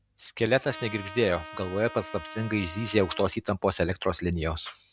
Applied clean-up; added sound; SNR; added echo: none; Trumpet; 15 dB; none.